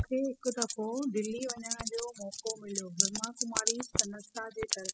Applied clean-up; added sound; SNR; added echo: classical method spectral subtraction.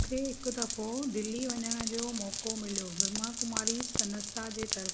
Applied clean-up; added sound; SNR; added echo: none; Rain; -1 dB; none.